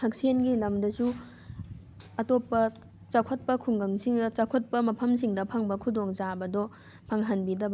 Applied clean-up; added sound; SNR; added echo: none; none; none; none.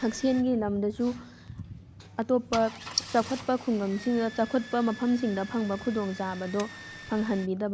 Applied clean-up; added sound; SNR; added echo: none; Engine starting / Car; 14 dB; none.